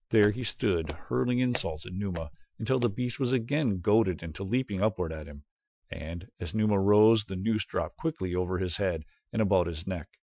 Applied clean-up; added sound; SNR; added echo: classical method Wiener filter.